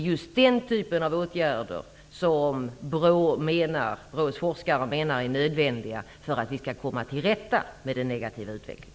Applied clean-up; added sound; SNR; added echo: none; none; none; none.